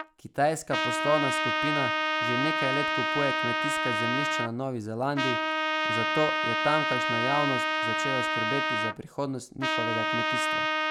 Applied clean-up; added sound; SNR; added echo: none; Trumpet; -4 dB; none.